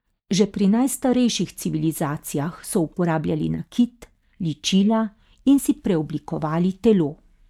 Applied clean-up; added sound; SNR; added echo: neural mask model DeepFilterNet 3.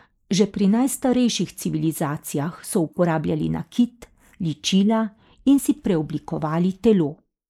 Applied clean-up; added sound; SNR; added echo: neural mask model Resemble Enhance denoiser.